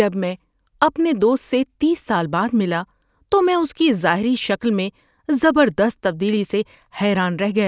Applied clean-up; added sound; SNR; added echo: none; none; none; none.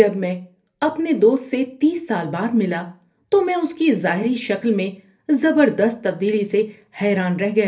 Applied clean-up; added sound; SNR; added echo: none; none; none; reverberation time 0.3 s.